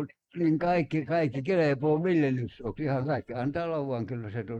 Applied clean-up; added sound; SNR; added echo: neural mask model Resemble Enhance denoiser.